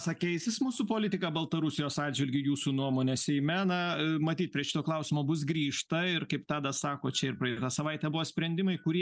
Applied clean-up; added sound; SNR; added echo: none; none; none; none.